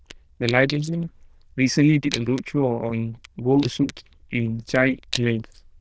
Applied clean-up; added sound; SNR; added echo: neural diffusion model UNIVERSE++.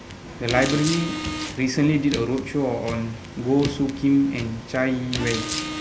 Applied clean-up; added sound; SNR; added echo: none; Car; 8 dB; none.